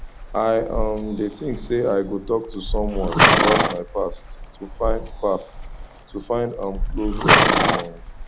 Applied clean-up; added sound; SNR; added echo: none; Livestock, farm animals, working animals; -3 dB; none.